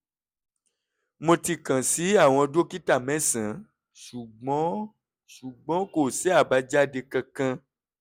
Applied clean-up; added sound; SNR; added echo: none; none; none; none.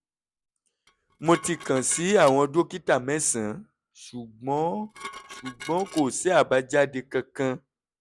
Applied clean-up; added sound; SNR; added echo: none; Dishes, pots, and pans; 17 dB; none.